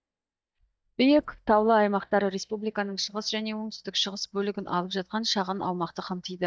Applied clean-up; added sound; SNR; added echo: neural mask model DeepFilterNet 3.